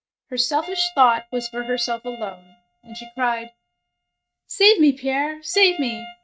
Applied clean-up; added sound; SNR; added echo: neural mask model RNNoise.